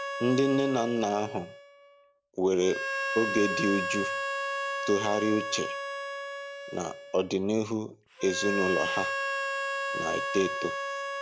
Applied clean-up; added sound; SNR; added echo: none; Harmonica; 3 dB; none.